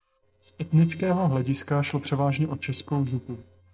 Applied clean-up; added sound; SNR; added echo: neural separator model SepFormer DNS4.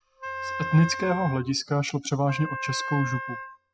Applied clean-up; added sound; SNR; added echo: classical method spectral subtraction.